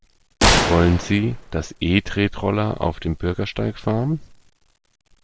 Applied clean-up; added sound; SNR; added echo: none; Gunshot, gunfire; 2 dB; none.